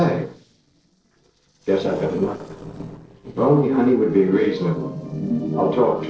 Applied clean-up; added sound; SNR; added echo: neural separator model SepFormer DNS4.